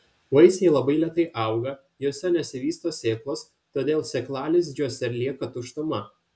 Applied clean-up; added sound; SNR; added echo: none; none; none; none.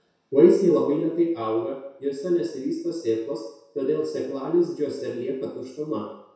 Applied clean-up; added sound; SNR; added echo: none; none; none; reverberation time 0.7 s.